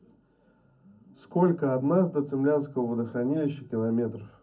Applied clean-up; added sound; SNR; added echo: none; none; none; reverberation time 0.4 s.